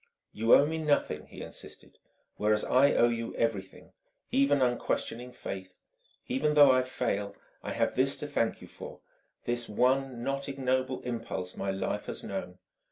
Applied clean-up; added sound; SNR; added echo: none; none; none; none.